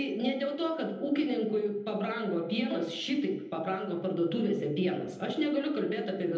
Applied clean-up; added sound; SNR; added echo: none; Bowed string instrument; 16 dB; reverberation time 0.8 s.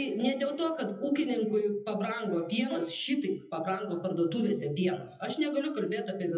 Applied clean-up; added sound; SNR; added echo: classical method WPE with log-MMSE.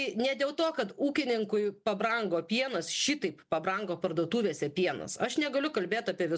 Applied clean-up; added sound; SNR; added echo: none; none; none; none.